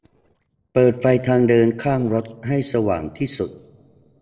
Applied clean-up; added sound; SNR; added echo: neural separator model SepFormer DNS4.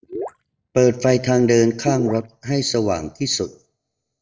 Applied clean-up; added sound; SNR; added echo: neural mask model DeepFilterNet 3.